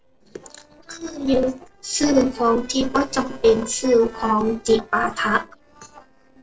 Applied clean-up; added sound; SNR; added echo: neural separator model SepFormer DNS4.